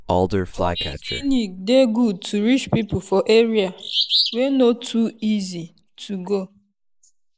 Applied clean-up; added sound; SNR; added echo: neural mask model Resemble Enhance denoiser.